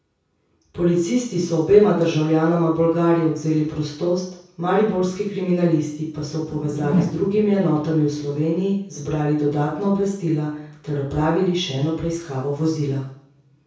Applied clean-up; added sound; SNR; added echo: none; Whoosh, swoosh, swish; 4 dB; reverberation time 0.6 s.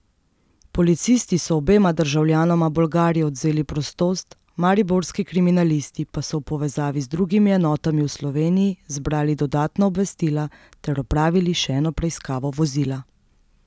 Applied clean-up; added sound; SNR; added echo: none; none; none; none.